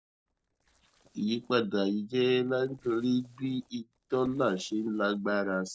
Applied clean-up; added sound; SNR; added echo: neural separator model SepFormer DNS4.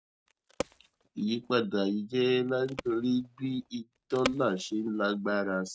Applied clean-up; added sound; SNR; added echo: neural mask model RNNoise.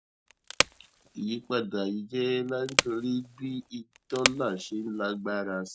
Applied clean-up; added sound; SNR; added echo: none; Wood; 1 dB; none.